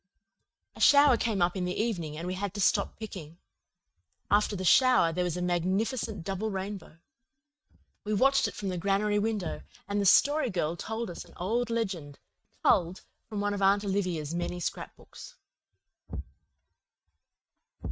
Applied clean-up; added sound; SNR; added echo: neural mask model RNNoise.